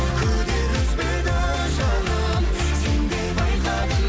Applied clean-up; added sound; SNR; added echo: none; none; none; none.